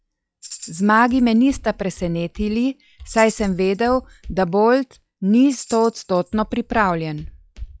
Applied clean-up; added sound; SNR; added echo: classical method log-MMSE.